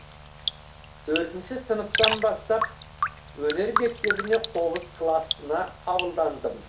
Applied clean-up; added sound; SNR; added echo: none; Raindrop; 3 dB; reverberation time 0.3 s.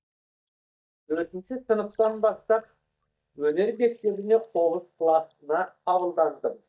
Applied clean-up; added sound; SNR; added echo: neural mask model DeepFilterNet 3.